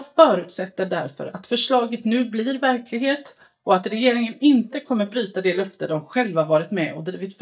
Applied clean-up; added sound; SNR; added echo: neural mask model DeepFilterNet 3.